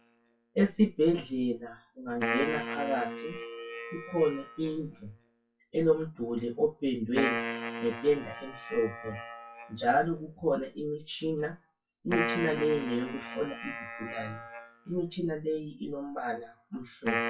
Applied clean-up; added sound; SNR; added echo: classical method WPE with log-MMSE.